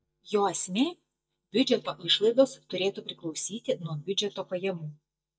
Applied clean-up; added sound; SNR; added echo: neural mask model DeepFilterNet 3.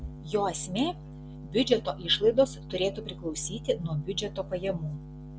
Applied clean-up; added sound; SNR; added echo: none; none; none; none.